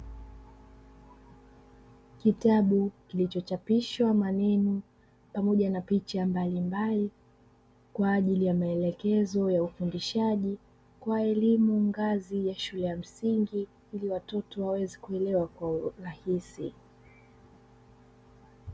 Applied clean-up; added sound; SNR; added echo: none; none; none; none.